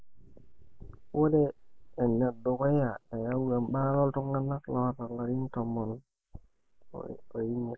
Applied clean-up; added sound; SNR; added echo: neural mask model Resemble Enhance denoiser.